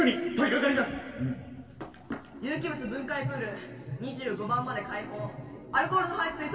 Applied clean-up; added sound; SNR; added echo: none; none; none; reverberation time 2.2 s.